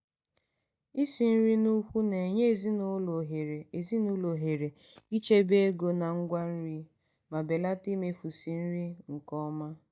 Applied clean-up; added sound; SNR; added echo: neural mask model DeepFilterNet 3.